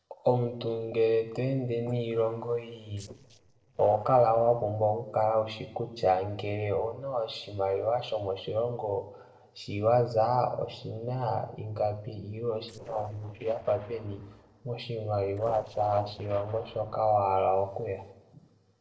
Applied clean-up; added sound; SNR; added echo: neural separator model SepFormer DNS4.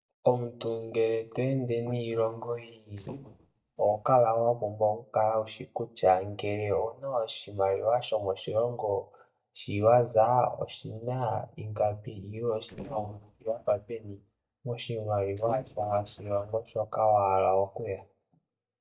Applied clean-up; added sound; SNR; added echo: neural mask model DeepFilterNet 3.